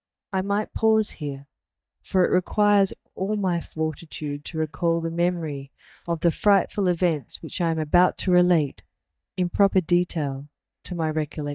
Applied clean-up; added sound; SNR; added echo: neural mask model DeepFilterNet 3.